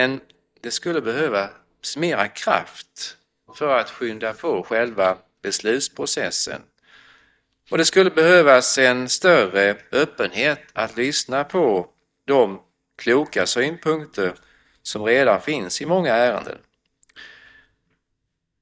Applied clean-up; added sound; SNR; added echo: neural mask model DeepFilterNet 3.